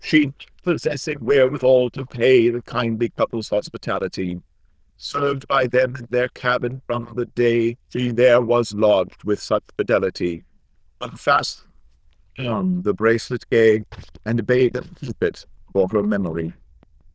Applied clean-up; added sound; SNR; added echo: neural diffusion model UNIVERSE++.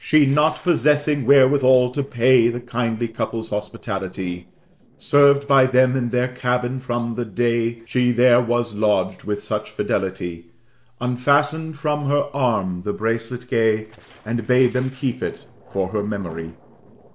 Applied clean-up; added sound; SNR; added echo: neural separator model SepFormer DNS4.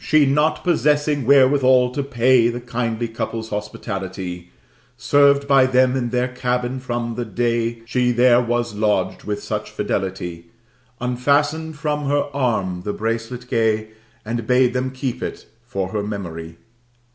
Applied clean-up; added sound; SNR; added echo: none; none; none; none.